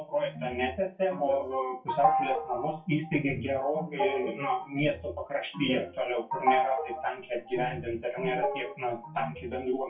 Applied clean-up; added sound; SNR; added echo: classical method WPE with log-MMSE.